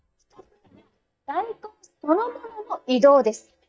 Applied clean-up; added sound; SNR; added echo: neural mask model DeepFilterNet 3.